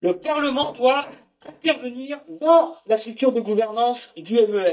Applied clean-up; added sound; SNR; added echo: neural mask model DeepFilterNet 3.